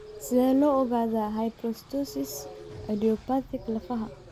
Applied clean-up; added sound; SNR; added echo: none; Telephone + Train; 19 dB; none.